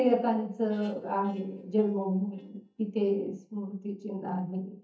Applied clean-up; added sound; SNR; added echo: neural mask model DeepFilterNet 3.